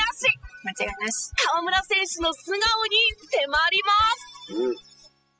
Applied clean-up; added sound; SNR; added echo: classical method spectral subtraction.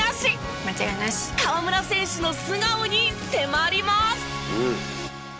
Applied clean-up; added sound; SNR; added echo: none; Trumpet; 17 dB; none.